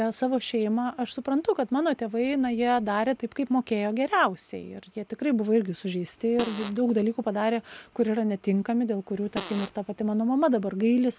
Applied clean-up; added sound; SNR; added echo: none; Fart; 13 dB; none.